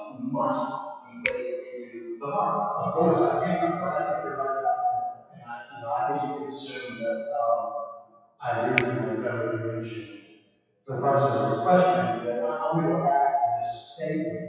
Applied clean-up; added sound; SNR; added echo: classical method WPE with log-MMSE.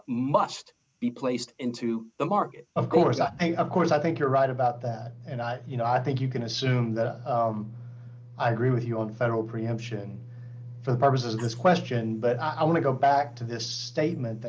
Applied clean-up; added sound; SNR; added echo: none; none; none; none.